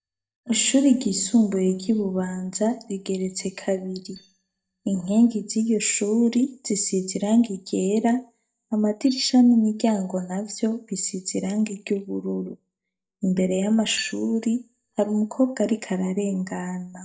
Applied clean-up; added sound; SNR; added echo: neural mask model DeepFilterNet 3.